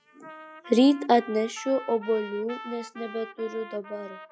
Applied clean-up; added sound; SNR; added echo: classical method log-MMSE.